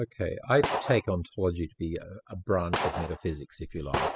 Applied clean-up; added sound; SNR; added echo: classical method spectral subtraction.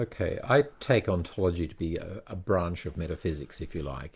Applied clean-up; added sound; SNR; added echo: none; none; none; none.